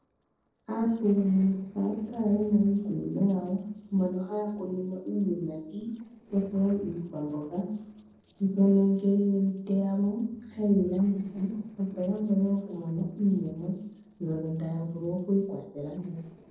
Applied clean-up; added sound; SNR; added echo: neural separator model SepFormer DNS4.